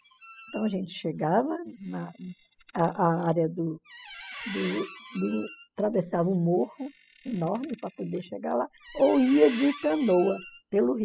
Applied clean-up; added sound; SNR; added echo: classical method spectral subtraction.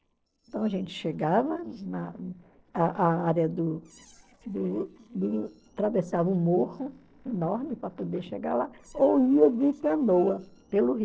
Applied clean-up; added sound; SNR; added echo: neural separator model SepFormer DNS4.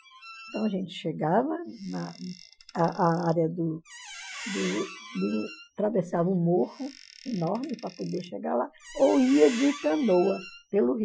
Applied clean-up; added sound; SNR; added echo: classical method Wiener filter.